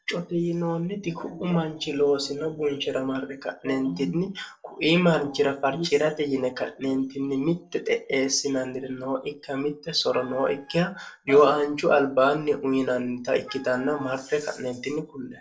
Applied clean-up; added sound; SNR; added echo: neural separator model SepFormer DNS4.